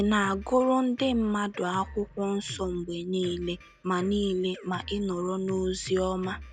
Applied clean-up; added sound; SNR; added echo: none; Drum kit; 16 dB; none.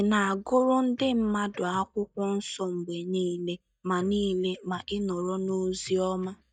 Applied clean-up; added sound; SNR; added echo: neural mask model DeepFilterNet 3.